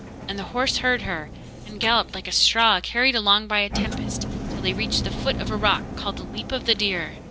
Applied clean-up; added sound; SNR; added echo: none; Engine; 8 dB; none.